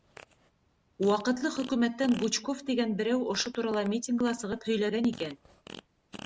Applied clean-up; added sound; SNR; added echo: none; Fart; 20 dB; none.